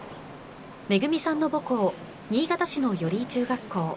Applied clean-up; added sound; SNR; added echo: none; none; none; none.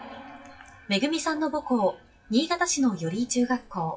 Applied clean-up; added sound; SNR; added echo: classical method WPE with log-MMSE.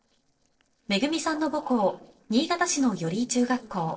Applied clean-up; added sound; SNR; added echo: neural separator model SepFormer DNS4.